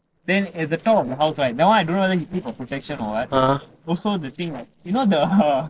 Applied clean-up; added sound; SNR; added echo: neural separator model SepFormer DNS4.